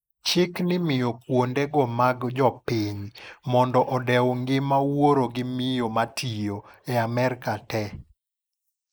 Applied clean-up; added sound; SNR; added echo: neural mask model Resemble Enhance denoiser.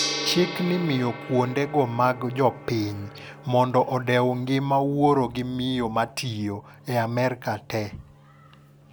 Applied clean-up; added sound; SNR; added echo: none; Gong; 13 dB; none.